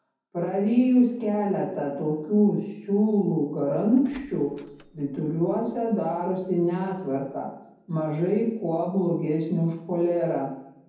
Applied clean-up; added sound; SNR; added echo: none; Door; 15 dB; reverberation time 0.9 s.